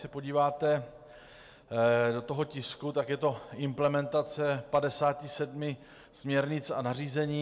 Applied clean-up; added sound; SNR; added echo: none; none; none; none.